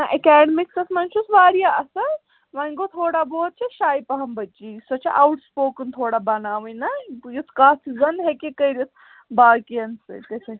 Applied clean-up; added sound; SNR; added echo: none; none; none; none.